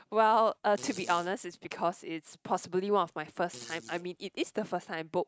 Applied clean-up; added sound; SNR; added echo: neural mask model RNNoise.